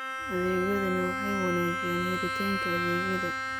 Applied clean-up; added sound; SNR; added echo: none; Bowed string instrument; 0 dB; none.